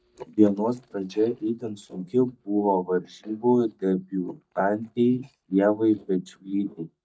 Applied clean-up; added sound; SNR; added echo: neural mask model DeepFilterNet 3.